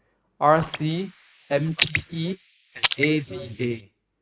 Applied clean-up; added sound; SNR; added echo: neural mask model Resemble Enhance denoiser.